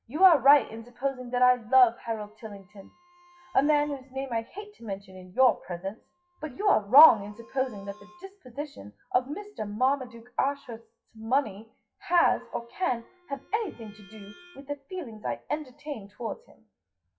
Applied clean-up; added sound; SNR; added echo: classical method WPE with log-MMSE.